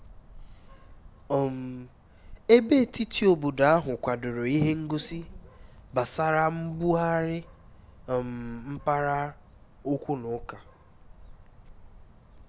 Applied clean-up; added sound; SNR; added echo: none; Bird; 20 dB; none.